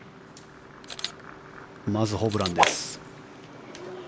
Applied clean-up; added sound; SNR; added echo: none; Camera; 12 dB; none.